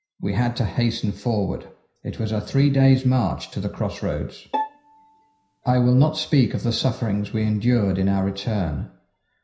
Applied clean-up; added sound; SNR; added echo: none; Bowed string instrument; 10 dB; reverberation time 0.5 s.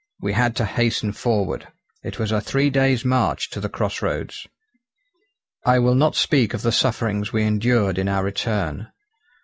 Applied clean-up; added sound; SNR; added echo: none; none; none; none.